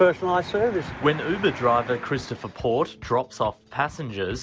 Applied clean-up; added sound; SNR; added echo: none; none; none; none.